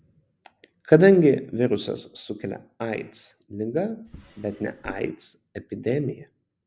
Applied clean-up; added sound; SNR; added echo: none; Drawer open or close; 19 dB; none.